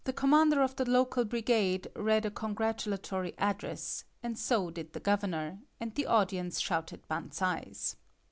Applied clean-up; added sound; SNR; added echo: none; none; none; none.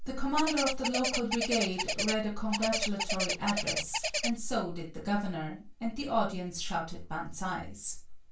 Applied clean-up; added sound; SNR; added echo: none; Bird; 1 dB; reverberation time 0.2 s.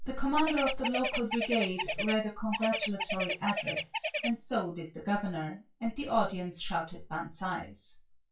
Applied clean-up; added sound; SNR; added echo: classical method WPE with log-MMSE.